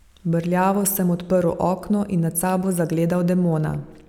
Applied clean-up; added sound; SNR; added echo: none; none; none; none.